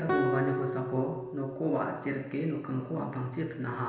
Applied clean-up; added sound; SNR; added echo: none; Guitar; 5 dB; reverberation time 1.1 s.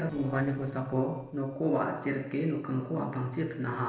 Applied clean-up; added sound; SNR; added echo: neural separator model SepFormer DNS4.